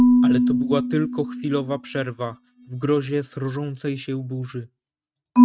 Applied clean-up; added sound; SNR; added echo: neural mask model RNNoise.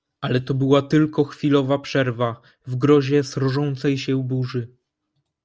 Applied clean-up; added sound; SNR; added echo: none; none; none; none.